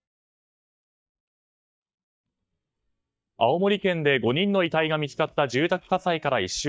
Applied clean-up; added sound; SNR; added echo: neural mask model DeepFilterNet 3.